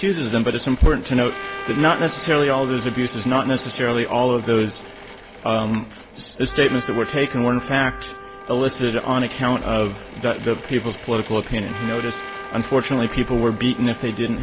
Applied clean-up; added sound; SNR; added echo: none; Trumpet + Drill / Mechanisms; 14 dB; none.